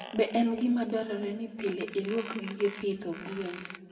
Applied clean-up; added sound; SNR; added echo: none; Squeak; 15 dB; reverberation time 1.4 s.